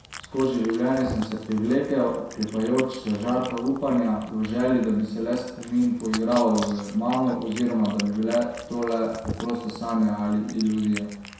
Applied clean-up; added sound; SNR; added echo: none; Cat; 15 dB; reverberation time 0.7 s.